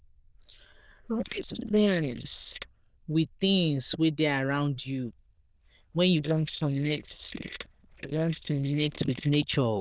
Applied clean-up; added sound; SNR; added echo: neural diffusion model UNIVERSE++.